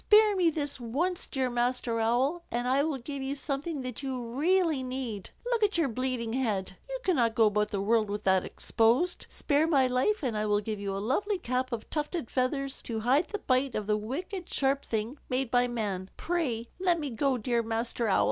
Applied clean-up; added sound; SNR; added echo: none; none; none; none.